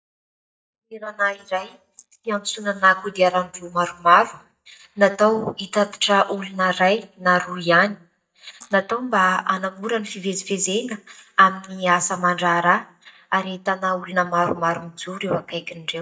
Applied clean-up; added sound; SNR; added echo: neural mask model DeepFilterNet 3.